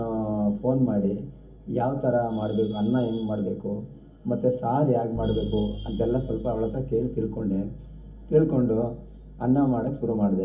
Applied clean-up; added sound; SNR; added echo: none; Bass guitar; 15 dB; reverberation time 0.3 s.